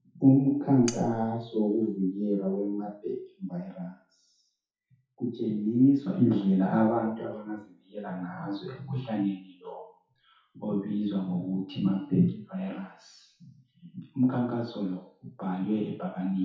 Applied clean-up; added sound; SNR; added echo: classical method WPE with log-MMSE.